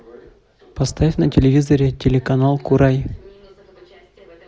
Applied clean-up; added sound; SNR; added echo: none; none; none; none.